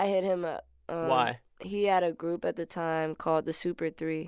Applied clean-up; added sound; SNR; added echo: none; none; none; none.